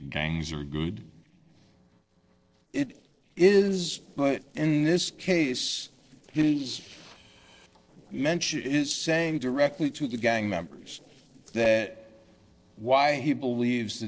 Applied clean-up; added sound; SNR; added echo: neural separator model SepFormer DNS4.